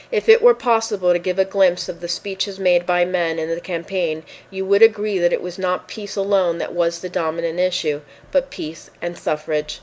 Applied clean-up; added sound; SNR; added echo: none; none; none; none.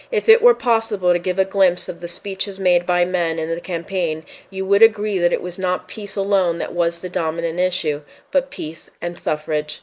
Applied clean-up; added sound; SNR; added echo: neural mask model Resemble Enhance denoiser.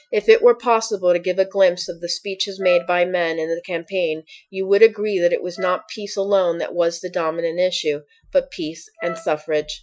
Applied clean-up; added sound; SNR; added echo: classical method Wiener filter.